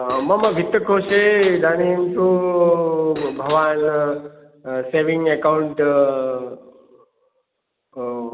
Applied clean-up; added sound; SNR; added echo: none; Cutlery, silverware / Dishes, pots, and pans; 14 dB; none.